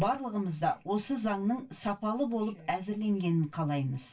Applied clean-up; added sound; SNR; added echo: none; none; none; reverberation time 0.2 s.